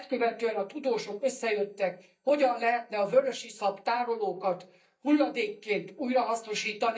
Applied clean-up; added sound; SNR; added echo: neural mask model DeepFilterNet 3.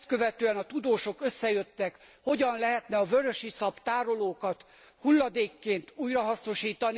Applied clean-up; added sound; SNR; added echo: none; none; none; none.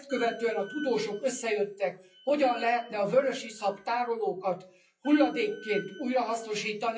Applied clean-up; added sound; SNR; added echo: classical method WPE with log-MMSE.